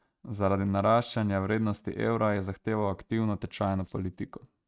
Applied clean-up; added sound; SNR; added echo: neural mask model RNNoise.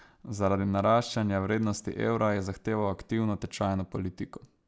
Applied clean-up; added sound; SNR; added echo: none; none; none; none.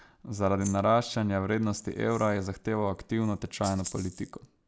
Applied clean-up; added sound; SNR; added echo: none; Rattle (instrument); 19 dB; none.